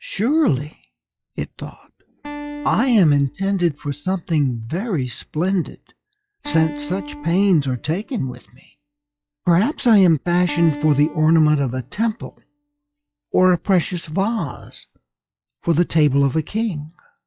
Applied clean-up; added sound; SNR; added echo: classical method log-MMSE.